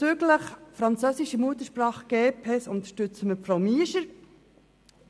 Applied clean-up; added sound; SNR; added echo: none; none; none; none.